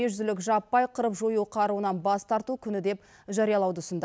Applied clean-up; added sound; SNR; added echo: none; none; none; none.